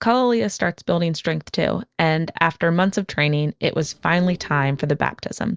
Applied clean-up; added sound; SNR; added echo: neural separator model SepFormer DNS4.